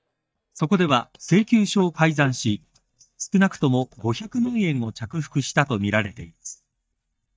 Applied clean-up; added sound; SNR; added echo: neural mask model DeepFilterNet 3.